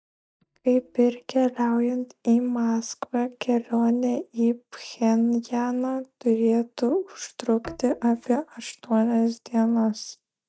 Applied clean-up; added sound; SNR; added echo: neural mask model DeepFilterNet 3.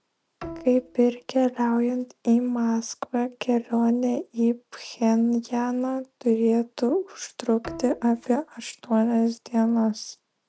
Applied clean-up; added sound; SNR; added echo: none; Bowed string instrument; 18 dB; none.